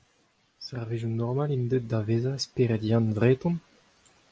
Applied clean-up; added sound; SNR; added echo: none; none; none; none.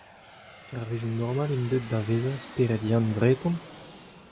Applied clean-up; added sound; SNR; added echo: none; Aircraft; 17 dB; none.